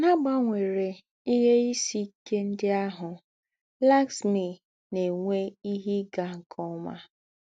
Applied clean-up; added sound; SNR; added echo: none; none; none; none.